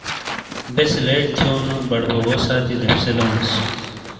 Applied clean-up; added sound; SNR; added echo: none; Tearing; 12 dB; reverberation time 2.2 s.